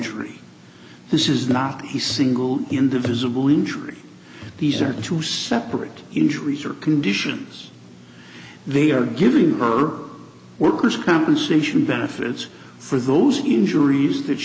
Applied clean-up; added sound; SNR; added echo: none; none; none; none.